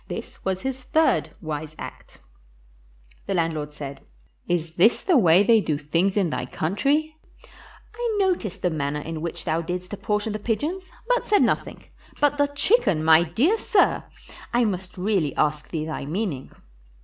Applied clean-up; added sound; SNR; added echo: none; none; none; none.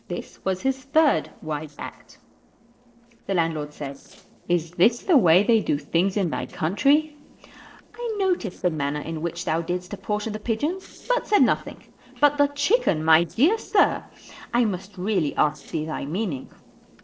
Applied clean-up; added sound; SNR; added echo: neural separator model SepFormer DNS4.